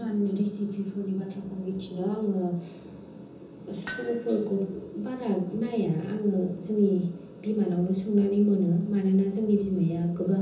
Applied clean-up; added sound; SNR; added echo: none; Hammer; 17 dB; reverberation time 0.6 s.